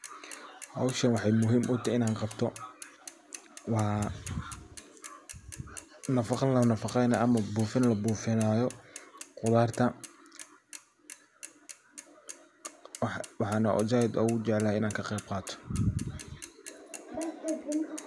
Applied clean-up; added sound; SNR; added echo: none; Mechanisms / Bicycle; 14 dB; none.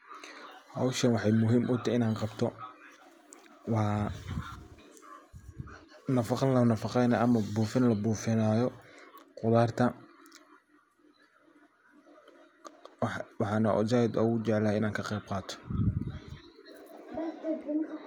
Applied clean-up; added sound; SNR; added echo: none; none; none; none.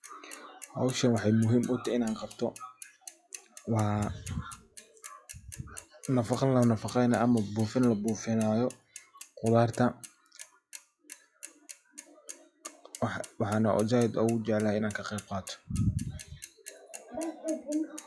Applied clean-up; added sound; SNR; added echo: classical method log-MMSE.